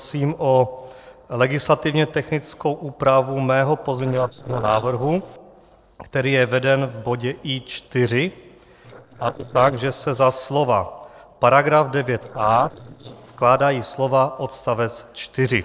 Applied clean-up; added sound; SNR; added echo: neural separator model SepFormer DNS4.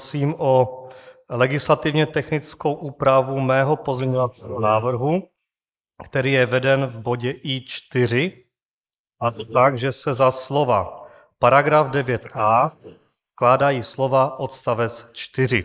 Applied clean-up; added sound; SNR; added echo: neural mask model Resemble Enhance denoiser.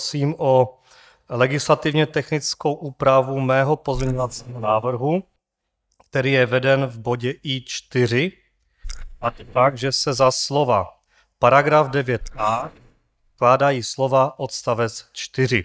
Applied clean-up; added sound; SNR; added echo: neural mask model DeepFilterNet 3.